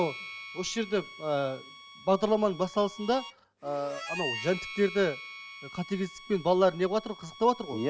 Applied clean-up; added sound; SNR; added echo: none; Harmonica; 13 dB; none.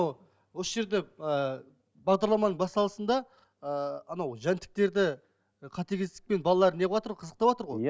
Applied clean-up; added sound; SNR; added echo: none; none; none; none.